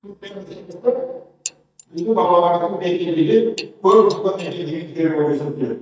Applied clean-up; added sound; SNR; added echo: neural mask model DeepFilterNet 3.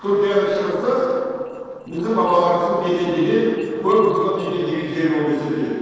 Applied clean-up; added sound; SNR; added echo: neural separator model SepFormer DNS4.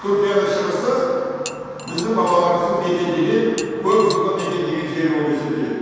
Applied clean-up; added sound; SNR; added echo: none; Cutlery, silverware / Dishes, pots, and pans; 17 dB; reverberation time 2.1 s.